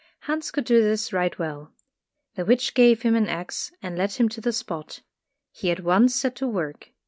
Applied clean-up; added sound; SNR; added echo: none; none; none; none.